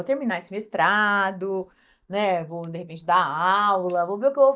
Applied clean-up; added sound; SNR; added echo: neural mask model DeepFilterNet 3.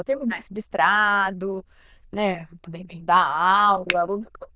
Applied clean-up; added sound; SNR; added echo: neural diffusion model UNIVERSE++.